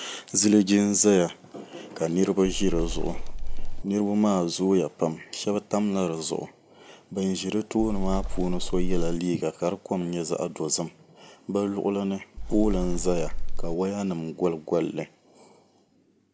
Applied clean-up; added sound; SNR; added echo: none; Wind; -1 dB; none.